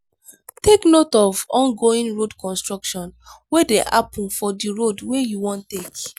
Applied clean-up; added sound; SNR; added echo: none; none; none; none.